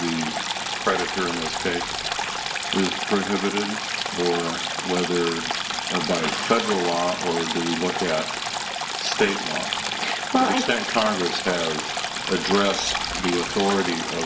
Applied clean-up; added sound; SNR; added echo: none; Stream; 2 dB; reverberation time 0.7 s.